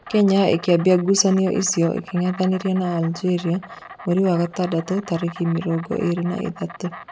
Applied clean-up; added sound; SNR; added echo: none; Insect; 18 dB; none.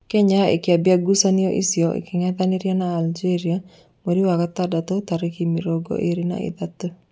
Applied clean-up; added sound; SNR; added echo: none; none; none; none.